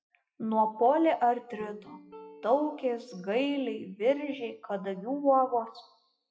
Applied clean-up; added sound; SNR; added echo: classical method WPE with log-MMSE.